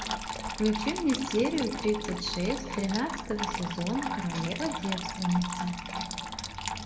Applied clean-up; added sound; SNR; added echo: none; Trickle, dribble / Water tap, faucet; 5 dB; reverberation time 1.7 s.